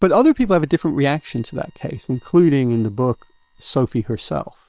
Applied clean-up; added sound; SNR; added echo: neural separator model SepFormer WHAM!.